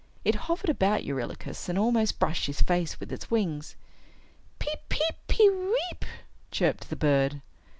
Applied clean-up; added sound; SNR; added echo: none; none; none; none.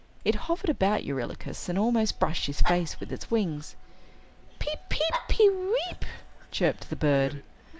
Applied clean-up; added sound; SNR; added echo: none; Dog; 17 dB; none.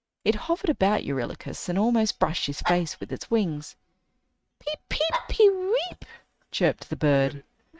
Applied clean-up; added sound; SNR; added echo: neural mask model RNNoise.